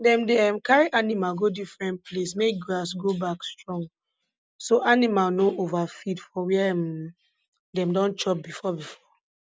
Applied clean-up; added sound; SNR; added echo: none; none; none; none.